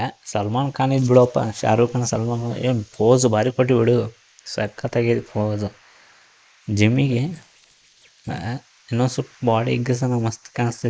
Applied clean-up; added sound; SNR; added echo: neural mask model Resemble Enhance denoiser.